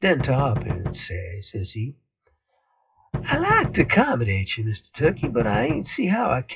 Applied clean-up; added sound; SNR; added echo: classical method WPE with log-MMSE.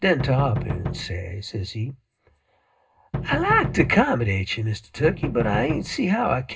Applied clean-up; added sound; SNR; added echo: none; Knock; 6 dB; reverberation time 0.2 s.